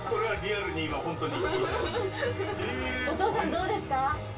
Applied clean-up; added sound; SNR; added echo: none; none; none; reverberation time 0.2 s.